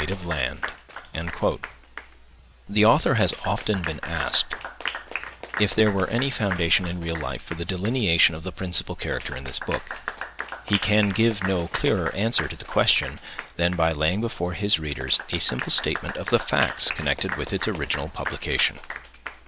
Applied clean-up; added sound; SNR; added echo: none; Applause / Clapping; 10 dB; none.